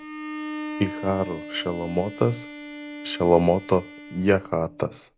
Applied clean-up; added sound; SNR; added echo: none; Bowed string instrument; 11 dB; none.